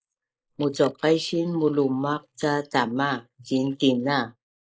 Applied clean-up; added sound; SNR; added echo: neural mask model Resemble Enhance denoiser.